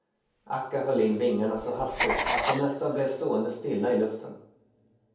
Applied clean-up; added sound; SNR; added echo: none; Writing; 5 dB; reverberation time 0.7 s.